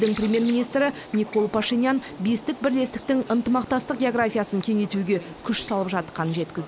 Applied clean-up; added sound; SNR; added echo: none; Bird; 18 dB; none.